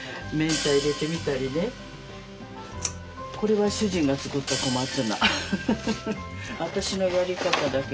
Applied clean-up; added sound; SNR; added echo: none; Hi-hat; 11 dB; none.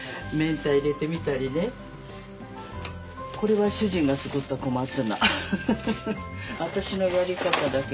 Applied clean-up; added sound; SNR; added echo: none; none; none; none.